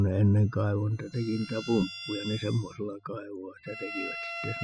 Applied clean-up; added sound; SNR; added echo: classical method spectral subtraction.